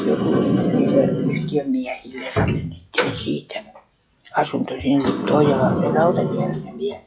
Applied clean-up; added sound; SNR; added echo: classical method log-MMSE.